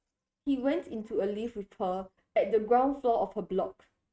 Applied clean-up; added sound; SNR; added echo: neural mask model RNNoise.